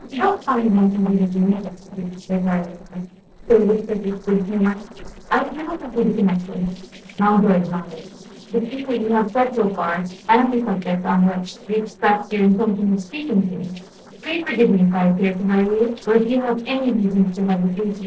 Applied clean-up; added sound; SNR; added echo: neural separator model SepFormer DNS4.